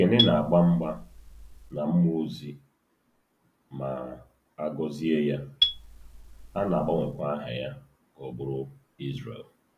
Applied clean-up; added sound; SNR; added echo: none; Marimba, xylophone; 4 dB; none.